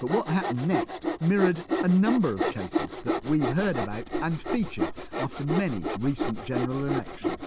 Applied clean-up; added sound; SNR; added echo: none; Sawing; 3 dB; none.